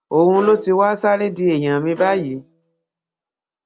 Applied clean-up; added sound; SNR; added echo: none; Bowed string instrument; 19 dB; none.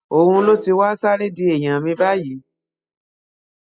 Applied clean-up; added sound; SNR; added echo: classical method spectral subtraction.